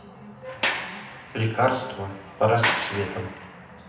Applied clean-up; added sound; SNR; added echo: none; Sliding door; 4 dB; reverberation time 0.8 s.